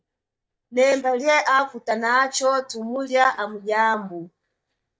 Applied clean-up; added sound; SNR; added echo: neural mask model DeepFilterNet 3.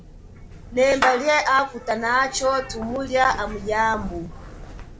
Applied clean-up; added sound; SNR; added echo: none; Meow / Clapping; 11 dB; none.